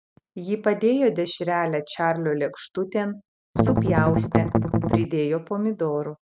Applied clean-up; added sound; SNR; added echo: neural mask model RNNoise.